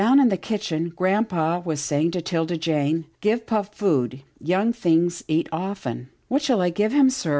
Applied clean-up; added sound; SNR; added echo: none; none; none; none.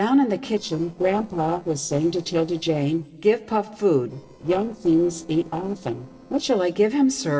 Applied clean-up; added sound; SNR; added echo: neural separator model SepFormer DNS4.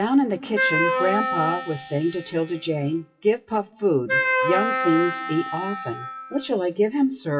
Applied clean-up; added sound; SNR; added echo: classical method WPE with log-MMSE.